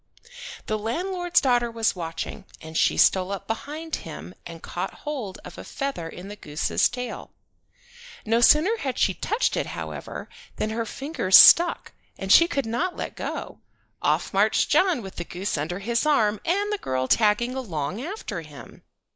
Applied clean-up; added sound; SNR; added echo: neural mask model Resemble Enhance denoiser.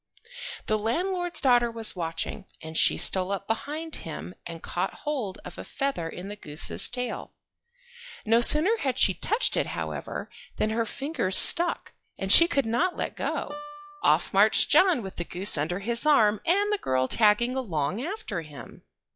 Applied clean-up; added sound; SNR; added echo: classical method log-MMSE.